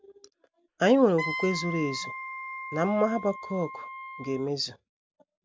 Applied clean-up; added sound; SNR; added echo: none; Wind instrument, woodwind instrument; 9 dB; none.